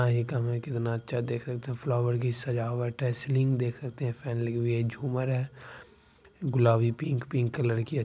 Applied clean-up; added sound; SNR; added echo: none; none; none; none.